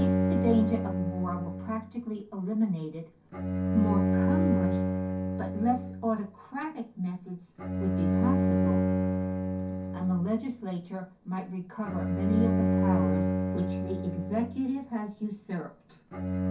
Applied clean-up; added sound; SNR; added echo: none; Bowed string instrument; -3 dB; reverberation time 0.3 s.